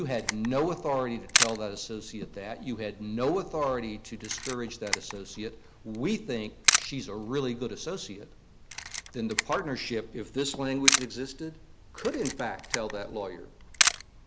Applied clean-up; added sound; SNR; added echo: none; Camera; 0 dB; none.